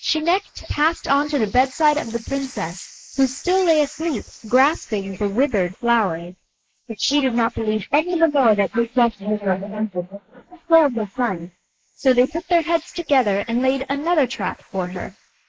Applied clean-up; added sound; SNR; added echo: neural mask model Resemble Enhance denoiser.